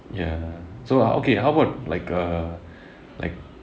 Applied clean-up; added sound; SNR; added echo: none; none; none; none.